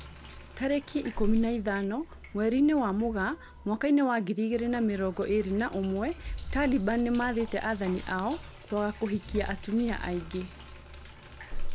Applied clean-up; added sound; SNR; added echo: none; Sink (filling or washing); 9 dB; none.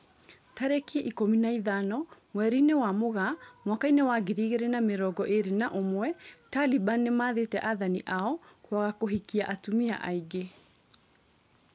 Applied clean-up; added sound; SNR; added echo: none; none; none; none.